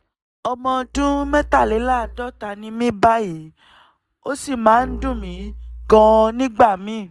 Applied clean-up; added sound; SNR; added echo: neural mask model DeepFilterNet 3.